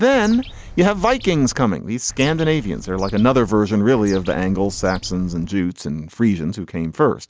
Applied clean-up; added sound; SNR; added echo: none; Bird; 16 dB; none.